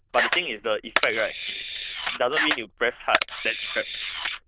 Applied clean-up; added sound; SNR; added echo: neural diffusion model UNIVERSE++.